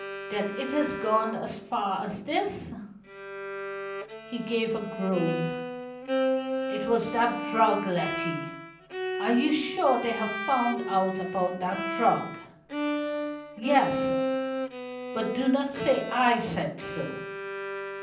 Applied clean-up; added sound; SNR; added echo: none; Bowed string instrument; 4 dB; reverberation time 0.6 s.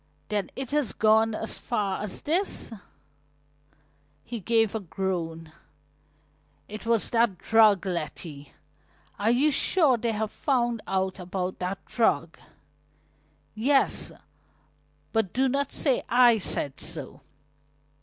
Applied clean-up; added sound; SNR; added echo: none; none; none; none.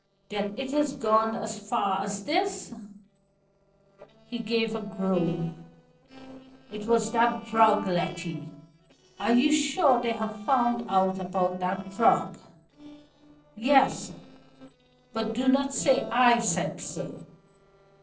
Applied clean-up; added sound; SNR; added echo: neural separator model SepFormer DNS4.